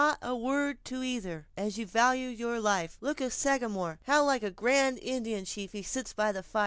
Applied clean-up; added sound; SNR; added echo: none; none; none; none.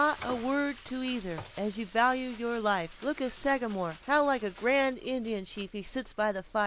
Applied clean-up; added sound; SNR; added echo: none; Frying (food); 19 dB; none.